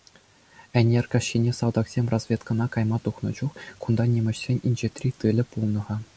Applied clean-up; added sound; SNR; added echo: none; none; none; none.